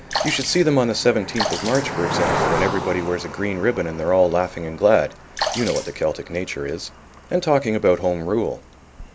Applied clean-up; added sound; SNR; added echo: none; Sink (filling or washing) / Water / Splash, splatter + Cricket; 7 dB; none.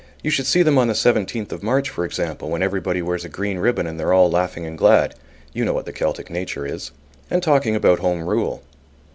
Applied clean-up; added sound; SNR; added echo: none; none; none; none.